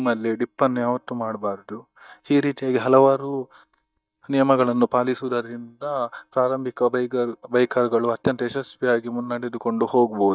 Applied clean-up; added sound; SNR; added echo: neural mask model DeepFilterNet 3.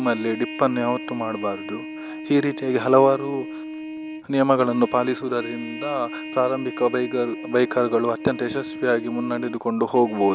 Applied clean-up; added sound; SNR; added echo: none; Trumpet; 11 dB; none.